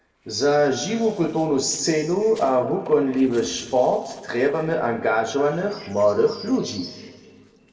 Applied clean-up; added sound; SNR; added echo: neural separator model SepFormer DNS4.